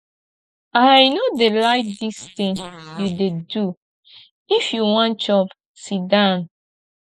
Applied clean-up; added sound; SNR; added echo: neural mask model Resemble Enhance denoiser.